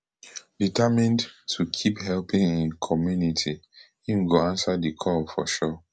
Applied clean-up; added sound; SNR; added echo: none; none; none; none.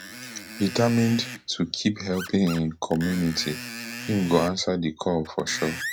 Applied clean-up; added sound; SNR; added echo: none; Screech; 12 dB; none.